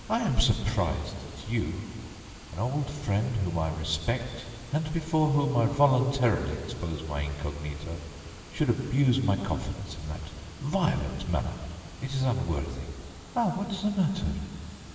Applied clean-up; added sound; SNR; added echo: none; Water; 16 dB; reverberation time 2.9 s.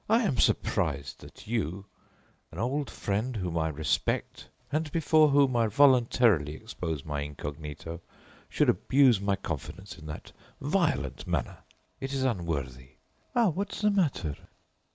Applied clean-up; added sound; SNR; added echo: none; none; none; none.